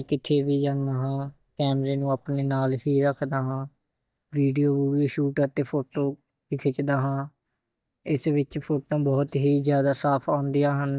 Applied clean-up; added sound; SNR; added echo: neural mask model DeepFilterNet 3.